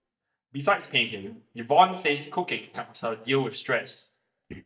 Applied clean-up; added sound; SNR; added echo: neural mask model DeepFilterNet 3.